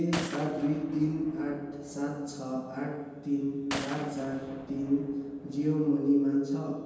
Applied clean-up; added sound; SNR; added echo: none; Gunshot, gunfire; 13 dB; reverberation time 1.2 s.